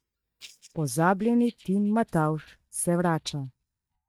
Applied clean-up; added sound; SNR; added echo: neural mask model DeepFilterNet 3.